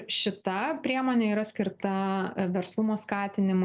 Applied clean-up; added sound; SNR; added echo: none; none; none; none.